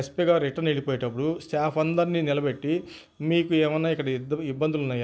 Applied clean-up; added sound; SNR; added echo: none; none; none; none.